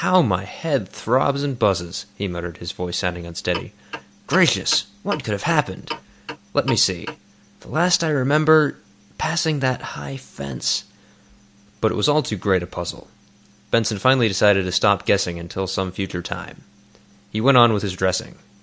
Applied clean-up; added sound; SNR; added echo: none; Clock; 12 dB; none.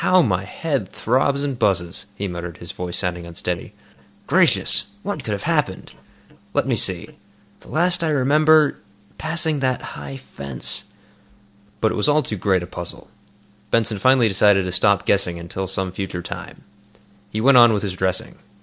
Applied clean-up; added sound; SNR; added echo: neural separator model SepFormer DNS4.